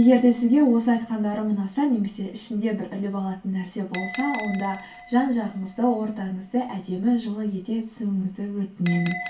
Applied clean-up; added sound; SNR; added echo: none; Bell; 17 dB; reverberation time 0.2 s.